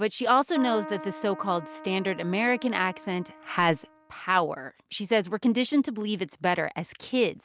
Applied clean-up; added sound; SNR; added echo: none; Keyboard (musical); 15 dB; none.